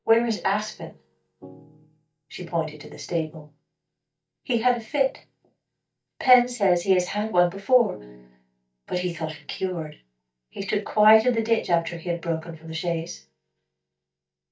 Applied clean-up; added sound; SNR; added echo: neural mask model DeepFilterNet 3.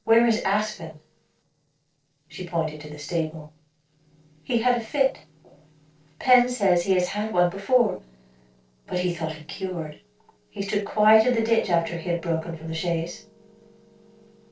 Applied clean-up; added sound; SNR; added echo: neural separator model SepFormer DNS4.